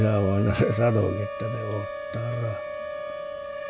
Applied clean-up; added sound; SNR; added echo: none; Siren; 7 dB; none.